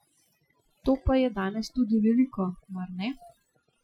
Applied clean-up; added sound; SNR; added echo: classical method Wiener filter.